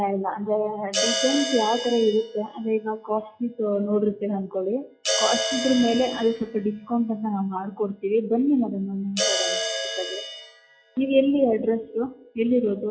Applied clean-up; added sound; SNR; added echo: classical method log-MMSE.